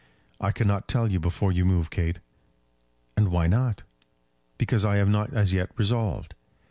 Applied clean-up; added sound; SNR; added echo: none; none; none; none.